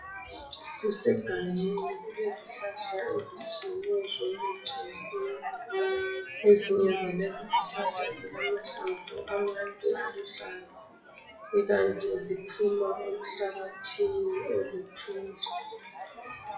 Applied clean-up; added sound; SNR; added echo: classical method WPE with log-MMSE.